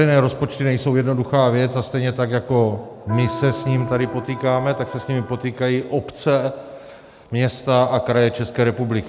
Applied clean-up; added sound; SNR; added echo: none; Electric guitar; 11 dB; none.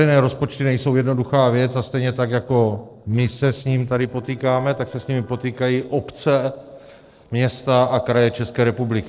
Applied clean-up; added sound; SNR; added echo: neural separator model SepFormer DNS4.